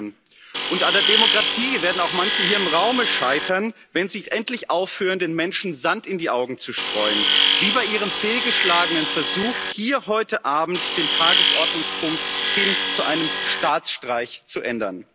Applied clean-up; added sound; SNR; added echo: none; Tools; -2 dB; none.